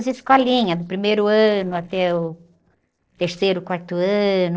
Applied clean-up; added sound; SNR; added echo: neural separator model SepFormer DNS4.